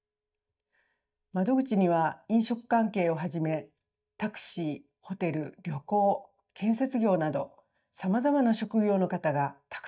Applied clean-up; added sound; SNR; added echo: neural mask model DeepFilterNet 3.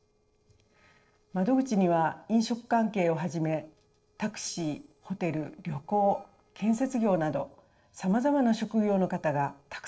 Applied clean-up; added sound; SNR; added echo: neural separator model SepFormer DNS4.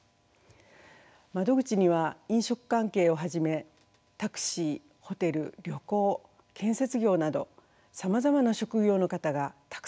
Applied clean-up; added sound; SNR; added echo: none; none; none; none.